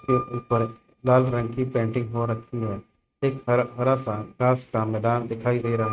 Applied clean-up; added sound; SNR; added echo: neural mask model RNNoise.